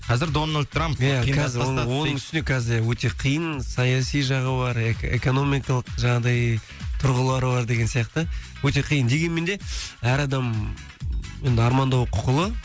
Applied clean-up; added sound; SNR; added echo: none; none; none; none.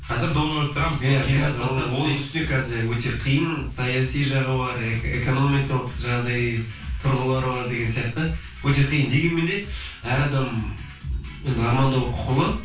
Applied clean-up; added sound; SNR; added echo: none; Bird; 14 dB; reverberation time 0.3 s.